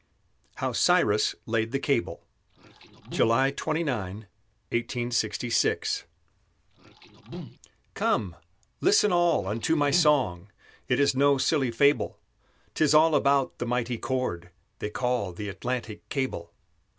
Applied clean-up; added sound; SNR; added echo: none; Liquid; 13 dB; none.